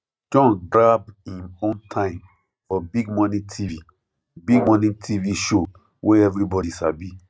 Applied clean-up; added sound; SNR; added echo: neural mask model RNNoise.